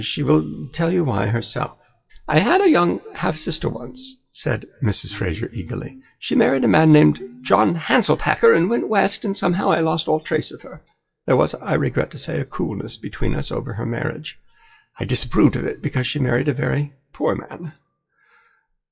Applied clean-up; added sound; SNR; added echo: classical method WPE with log-MMSE.